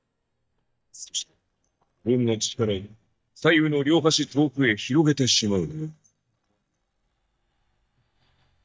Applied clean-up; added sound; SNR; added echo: neural mask model DeepFilterNet 3.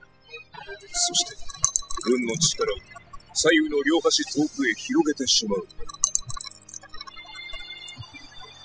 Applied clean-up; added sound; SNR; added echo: classical method spectral subtraction.